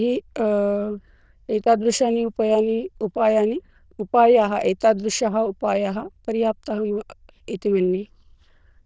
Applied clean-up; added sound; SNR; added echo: neural diffusion model UNIVERSE++.